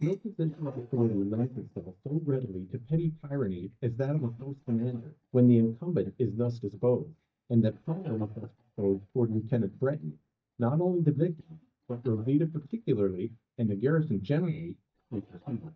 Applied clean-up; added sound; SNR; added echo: neural mask model DeepFilterNet 3.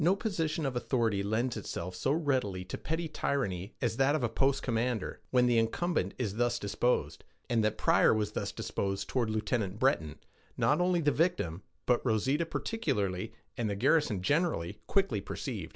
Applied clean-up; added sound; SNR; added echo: none; none; none; none.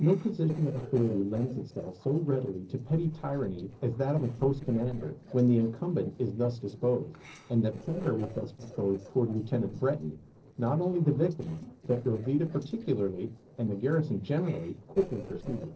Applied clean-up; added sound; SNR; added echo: neural separator model SepFormer DNS4.